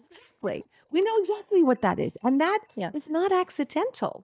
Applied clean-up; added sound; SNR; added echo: neural mask model DeepFilterNet 3.